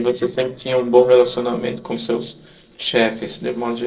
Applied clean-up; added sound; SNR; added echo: neural separator model SepFormer DNS4.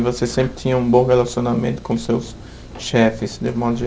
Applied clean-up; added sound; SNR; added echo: none; none; none; none.